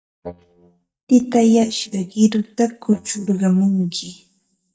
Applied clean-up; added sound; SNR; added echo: neural mask model DeepFilterNet 3.